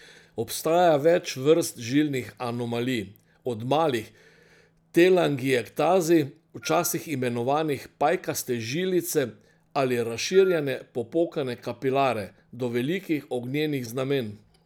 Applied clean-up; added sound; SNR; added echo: none; Wind instrument, woodwind instrument; 19 dB; none.